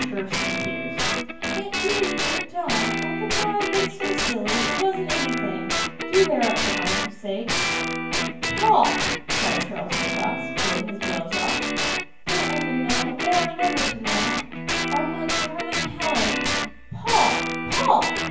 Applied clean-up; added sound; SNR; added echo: none; Guitar; -1 dB; reverberation time 0.9 s.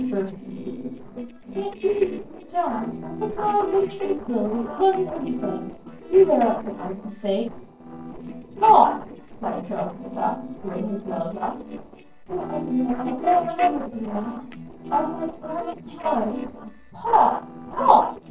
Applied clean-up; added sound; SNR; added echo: neural separator model SepFormer DNS4.